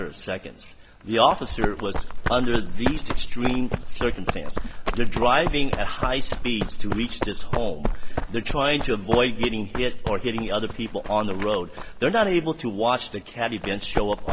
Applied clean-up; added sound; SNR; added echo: none; Run; 0 dB; none.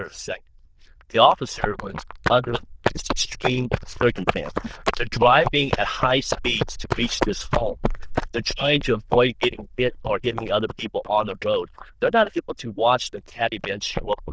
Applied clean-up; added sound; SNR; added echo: neural diffusion model UNIVERSE++.